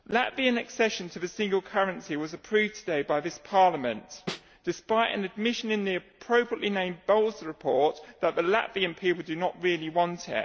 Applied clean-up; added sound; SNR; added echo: none; Snare drum; 9 dB; none.